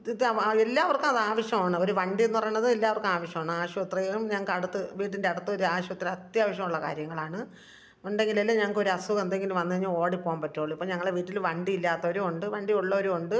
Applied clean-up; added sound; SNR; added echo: none; none; none; none.